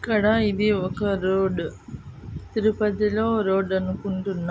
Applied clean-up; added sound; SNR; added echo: none; none; none; none.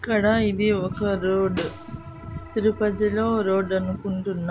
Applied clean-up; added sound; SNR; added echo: none; Organ + Snare drum; 17 dB; none.